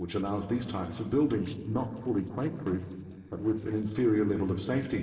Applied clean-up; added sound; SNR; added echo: neural separator model SepFormer DNS4.